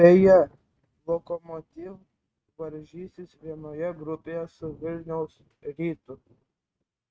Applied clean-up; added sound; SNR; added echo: neural mask model RNNoise.